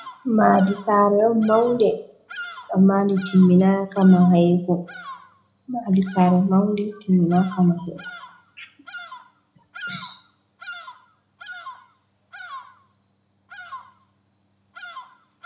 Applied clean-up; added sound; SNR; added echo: none; Bird vocalization, bird call, bird song; 20 dB; reverberation time 0.3 s.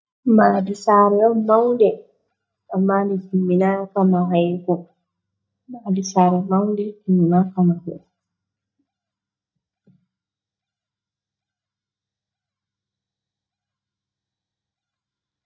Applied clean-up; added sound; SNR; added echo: neural mask model DeepFilterNet 3.